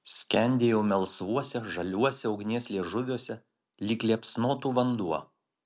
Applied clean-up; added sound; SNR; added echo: none; none; none; none.